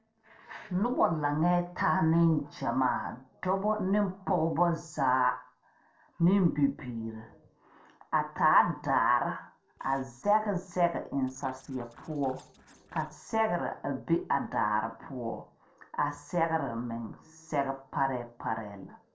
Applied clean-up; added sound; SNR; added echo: neural separator model SepFormer DNS4.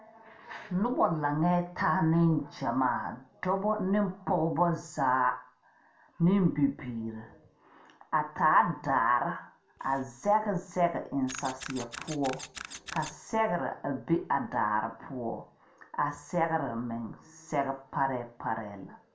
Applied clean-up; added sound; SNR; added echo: none; Camera; 15 dB; reverberation time 0.3 s.